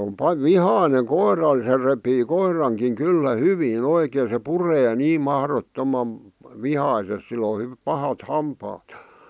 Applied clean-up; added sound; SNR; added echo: none; none; none; none.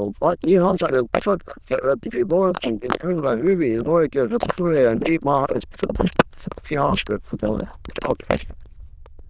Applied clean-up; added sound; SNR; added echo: neural diffusion model UNIVERSE++.